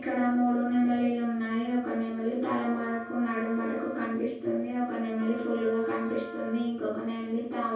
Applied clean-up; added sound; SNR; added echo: none; Wind instrument, woodwind instrument; 17 dB; reverberation time 0.6 s.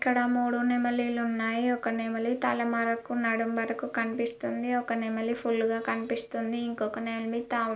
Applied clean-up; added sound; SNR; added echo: none; none; none; none.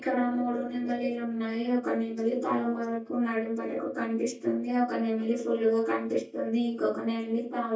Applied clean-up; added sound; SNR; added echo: neural mask model DeepFilterNet 3.